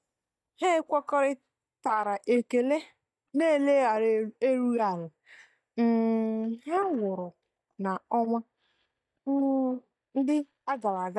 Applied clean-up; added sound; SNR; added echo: neural mask model DeepFilterNet 3.